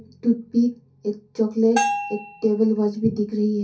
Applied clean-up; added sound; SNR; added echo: none; Bell; 6 dB; reverberation time 0.3 s.